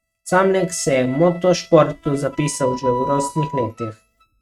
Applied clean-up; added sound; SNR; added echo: neural mask model RNNoise.